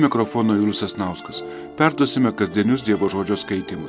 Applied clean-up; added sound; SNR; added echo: none; none; none; none.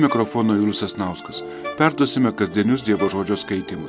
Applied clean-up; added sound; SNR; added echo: none; Wind instrument, woodwind instrument; 15 dB; none.